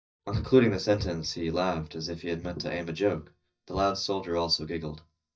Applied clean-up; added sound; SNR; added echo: neural mask model DeepFilterNet 3.